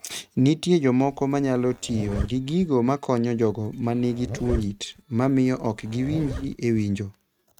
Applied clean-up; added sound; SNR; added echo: neural mask model RNNoise.